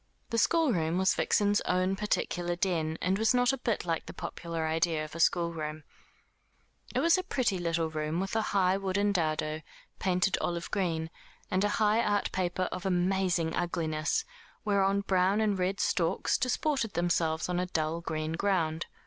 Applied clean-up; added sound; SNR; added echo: none; none; none; none.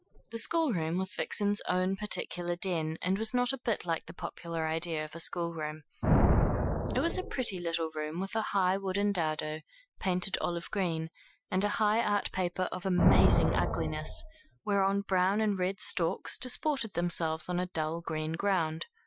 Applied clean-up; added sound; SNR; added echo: classical method Wiener filter.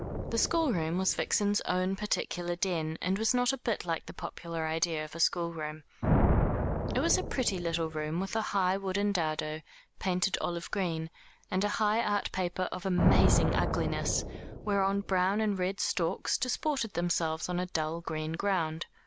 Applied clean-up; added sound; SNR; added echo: none; Thunder; 4 dB; none.